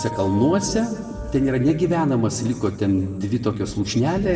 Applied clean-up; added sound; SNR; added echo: none; none; none; reverberation time 1.3 s.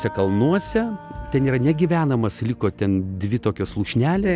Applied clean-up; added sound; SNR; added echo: none; none; none; none.